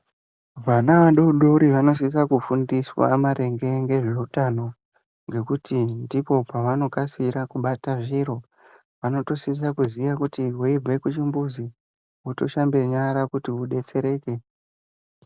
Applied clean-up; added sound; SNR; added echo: none; none; none; none.